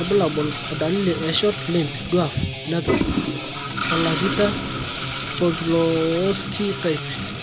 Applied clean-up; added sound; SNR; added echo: none; Guitar + Toilet flush; 4 dB; none.